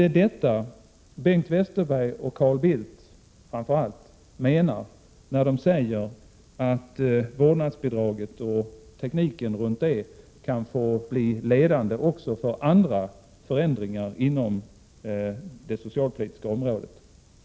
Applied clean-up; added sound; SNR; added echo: none; none; none; none.